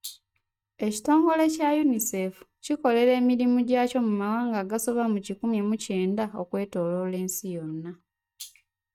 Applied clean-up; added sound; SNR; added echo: neural mask model DeepFilterNet 3.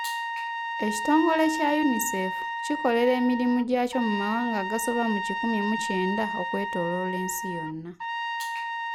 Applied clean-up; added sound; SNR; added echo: none; Trumpet; 4 dB; none.